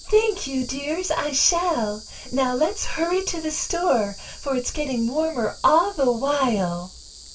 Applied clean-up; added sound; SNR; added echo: none; Insect; 19 dB; reverberation time 0.2 s.